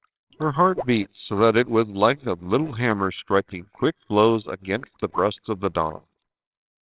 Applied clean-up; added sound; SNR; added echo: neural separator model SepFormer WHAMR!.